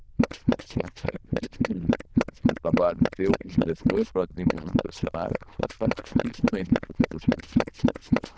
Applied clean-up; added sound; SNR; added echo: neural diffusion model UNIVERSE++.